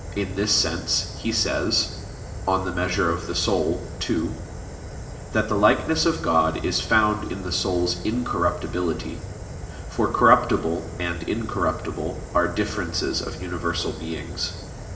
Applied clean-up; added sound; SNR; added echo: none; Fire; 10 dB; reverberation time 1.4 s.